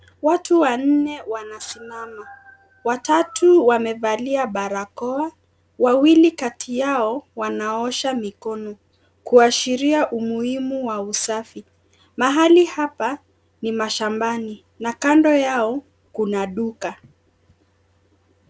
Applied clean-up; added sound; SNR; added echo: none; none; none; none.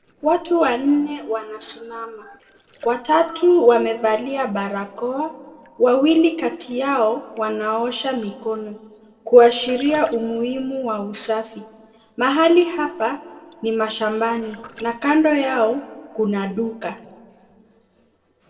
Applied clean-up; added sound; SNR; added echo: neural separator model SepFormer DNS4.